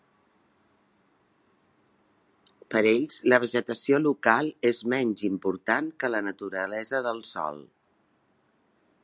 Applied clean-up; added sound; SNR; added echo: none; none; none; none.